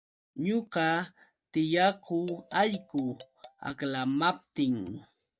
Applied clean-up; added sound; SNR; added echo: neural mask model DeepFilterNet 3.